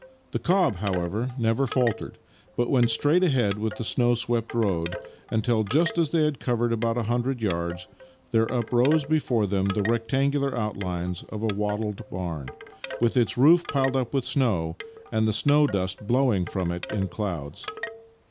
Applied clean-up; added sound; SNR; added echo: none; Wind chime / Wood; 16 dB; none.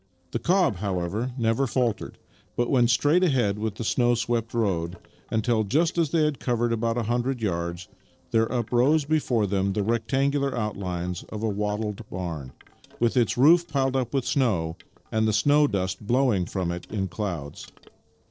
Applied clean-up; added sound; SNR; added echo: neural separator model SepFormer DNS4.